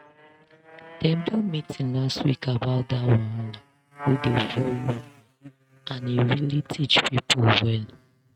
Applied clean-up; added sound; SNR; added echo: neural mask model RNNoise.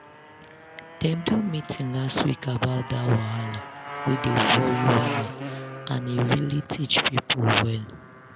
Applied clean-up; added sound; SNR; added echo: none; Motorcycle; 10 dB; none.